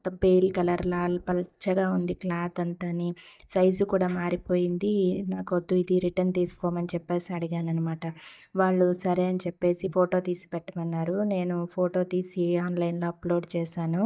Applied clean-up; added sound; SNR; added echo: neural mask model DeepFilterNet 3.